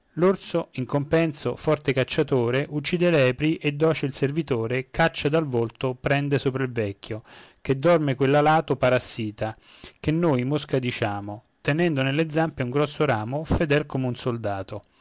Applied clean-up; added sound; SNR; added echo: none; none; none; none.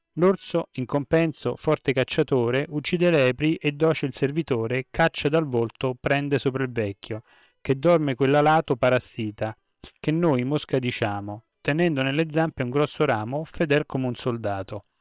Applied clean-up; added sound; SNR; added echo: neural separator model SepFormer WHAM!.